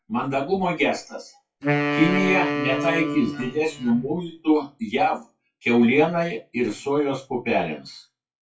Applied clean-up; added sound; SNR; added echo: classical method WPE with log-MMSE.